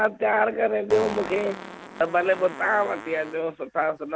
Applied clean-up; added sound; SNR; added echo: none; Fart; 14 dB; none.